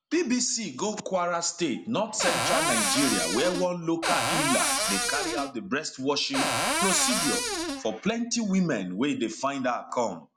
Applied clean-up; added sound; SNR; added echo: none; Cupboard open or close; -1 dB; none.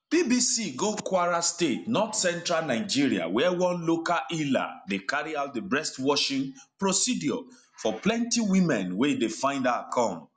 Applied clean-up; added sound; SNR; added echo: none; none; none; none.